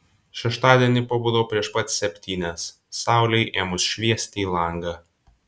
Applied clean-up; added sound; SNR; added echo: none; none; none; none.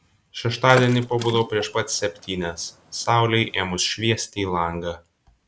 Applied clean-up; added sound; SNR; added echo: none; Water / Splash, splatter; 14 dB; none.